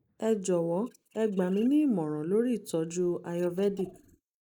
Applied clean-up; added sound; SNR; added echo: neural mask model Resemble Enhance denoiser.